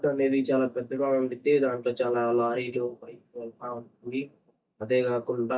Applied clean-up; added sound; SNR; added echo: neural mask model DeepFilterNet 3.